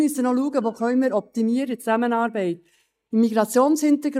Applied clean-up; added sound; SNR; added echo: neural mask model DeepFilterNet 3.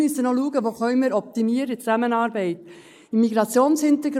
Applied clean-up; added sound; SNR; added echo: neural mask model Resemble Enhance denoiser.